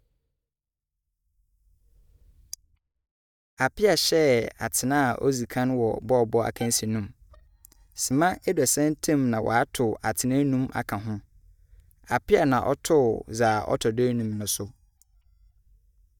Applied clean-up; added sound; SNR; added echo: neural mask model DeepFilterNet 3.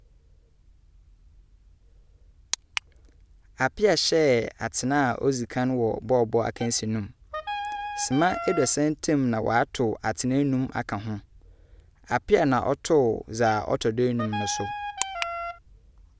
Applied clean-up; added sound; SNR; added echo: none; Wind instrument, woodwind instrument; 8 dB; none.